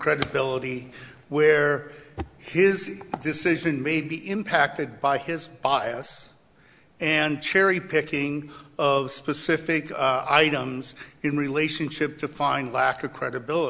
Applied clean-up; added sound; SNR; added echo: none; none; none; none.